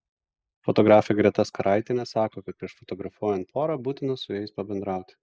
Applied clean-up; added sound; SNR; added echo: neural mask model Resemble Enhance denoiser.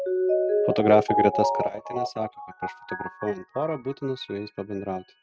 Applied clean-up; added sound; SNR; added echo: neural mask model RNNoise.